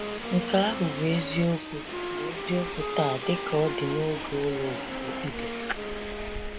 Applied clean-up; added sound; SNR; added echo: none; Subway, metro, underground + Wind instrument, woodwind instrument; 4 dB; none.